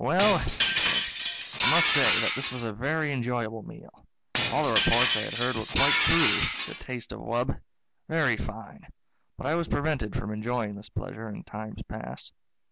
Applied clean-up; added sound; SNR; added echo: none; Glass; -3 dB; none.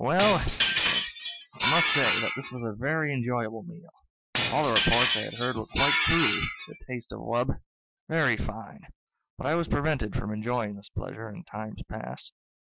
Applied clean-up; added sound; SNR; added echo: classical method Wiener filter.